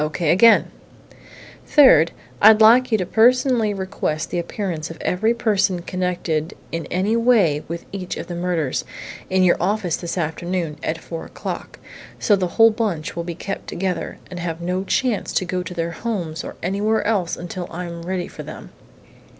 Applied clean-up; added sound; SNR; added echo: none; none; none; none.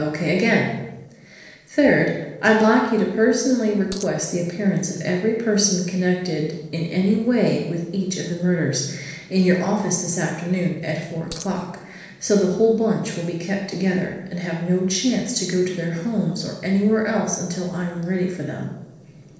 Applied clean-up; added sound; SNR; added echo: neural separator model SepFormer DNS4.